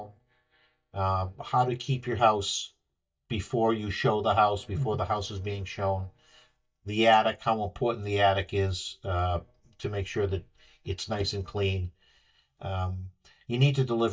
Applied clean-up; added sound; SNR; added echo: neural mask model DeepFilterNet 3.